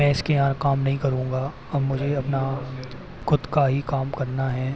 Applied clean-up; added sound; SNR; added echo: none; none; none; none.